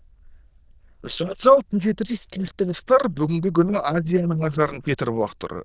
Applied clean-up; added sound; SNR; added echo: neural diffusion model UNIVERSE++.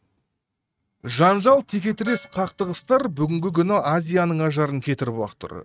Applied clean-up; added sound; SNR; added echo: neural mask model RNNoise.